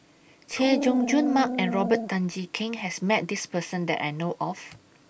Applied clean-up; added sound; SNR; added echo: none; Dog; 3 dB; none.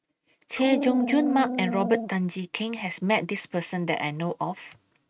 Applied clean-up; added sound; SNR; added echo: neural mask model RNNoise.